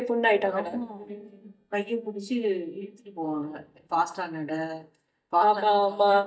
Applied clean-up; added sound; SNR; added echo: neural mask model DeepFilterNet 3.